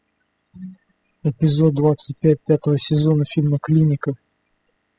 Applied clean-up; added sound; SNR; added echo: classical method spectral subtraction.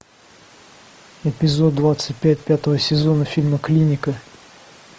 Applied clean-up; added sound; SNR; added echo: none; none; none; none.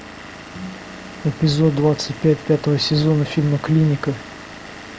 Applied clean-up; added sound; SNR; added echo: none; Engine / Vehicle + Bowed string instrument; 16 dB; none.